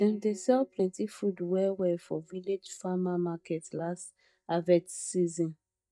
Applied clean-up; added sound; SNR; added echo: neural mask model DeepFilterNet 3.